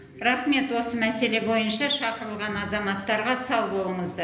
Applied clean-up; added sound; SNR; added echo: none; none; none; reverberation time 0.8 s.